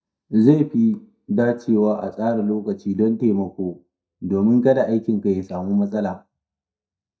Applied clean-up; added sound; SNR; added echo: neural mask model DeepFilterNet 3.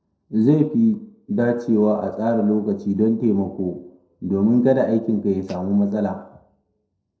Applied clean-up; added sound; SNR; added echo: neural separator model SepFormer DNS4.